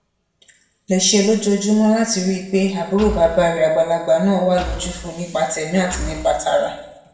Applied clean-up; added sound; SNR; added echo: none; Engine / Car; 12 dB; reverberation time 0.8 s.